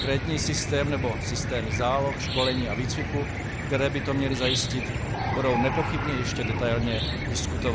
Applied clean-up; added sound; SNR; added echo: none; Cricket / Chicken, rooster; 0 dB; none.